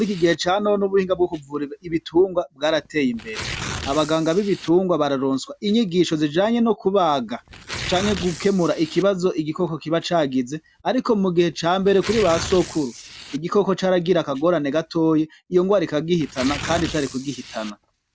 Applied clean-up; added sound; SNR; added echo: none; Tearing; 15 dB; none.